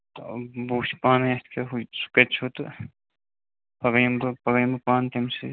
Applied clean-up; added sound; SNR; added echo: none; none; none; none.